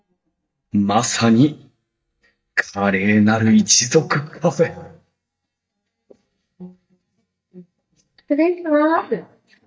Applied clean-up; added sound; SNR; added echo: neural mask model DeepFilterNet 3.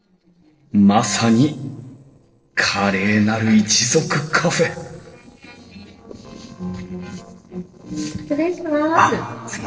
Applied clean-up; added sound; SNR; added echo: neural separator model SepFormer DNS4.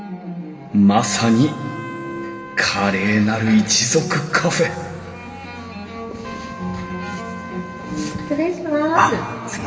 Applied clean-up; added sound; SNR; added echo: none; Trumpet; 18 dB; reverberation time 2.1 s.